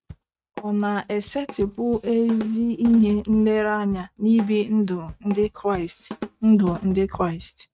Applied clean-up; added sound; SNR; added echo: neural mask model RNNoise.